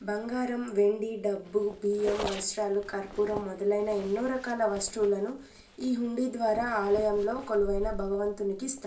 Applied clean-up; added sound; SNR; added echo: none; Zipper (clothing); 13 dB; reverberation time 0.3 s.